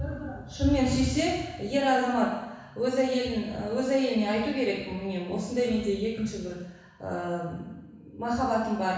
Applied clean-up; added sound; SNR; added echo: none; none; none; reverberation time 1.1 s.